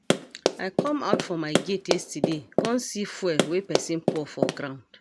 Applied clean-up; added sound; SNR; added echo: none; Run; -3 dB; none.